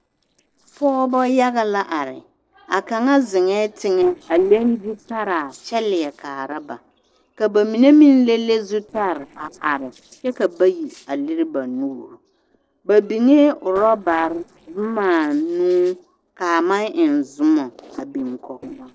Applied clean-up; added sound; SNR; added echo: neural separator model SepFormer DNS4.